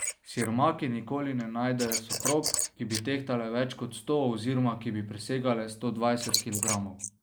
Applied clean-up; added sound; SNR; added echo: neural mask model Resemble Enhance denoiser.